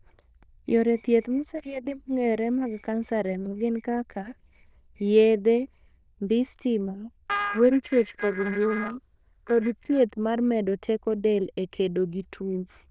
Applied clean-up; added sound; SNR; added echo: neural diffusion model UNIVERSE++.